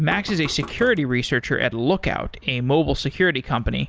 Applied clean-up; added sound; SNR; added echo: none; Knock; 16 dB; none.